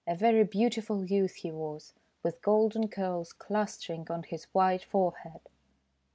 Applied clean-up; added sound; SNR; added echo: none; none; none; none.